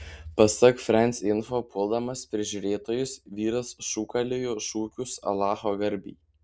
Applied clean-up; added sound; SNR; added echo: none; none; none; none.